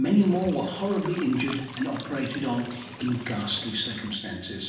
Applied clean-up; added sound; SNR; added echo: none; Cricket / Water; 13 dB; reverberation time 0.9 s.